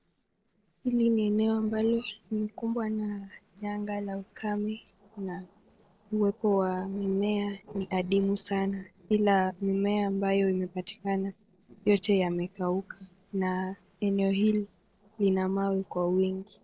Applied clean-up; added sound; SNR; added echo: neural separator model SepFormer DNS4.